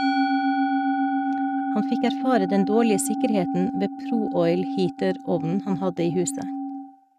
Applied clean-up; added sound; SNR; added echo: neural mask model RNNoise.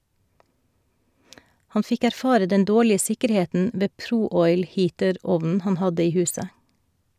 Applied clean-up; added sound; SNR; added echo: none; none; none; none.